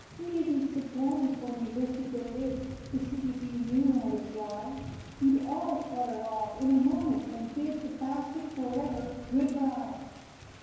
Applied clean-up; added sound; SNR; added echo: none; Thunder / Rain; 16 dB; reverberation time 1.2 s.